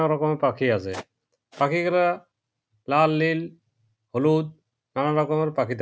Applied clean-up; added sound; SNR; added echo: none; none; none; none.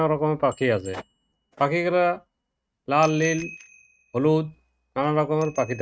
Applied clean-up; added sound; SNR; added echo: neural mask model RNNoise.